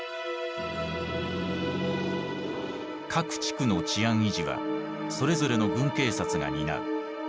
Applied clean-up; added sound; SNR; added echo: none; none; none; none.